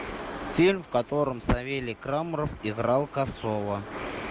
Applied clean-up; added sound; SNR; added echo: none; none; none; none.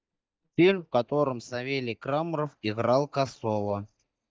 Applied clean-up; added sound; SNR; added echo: neural mask model DeepFilterNet 3.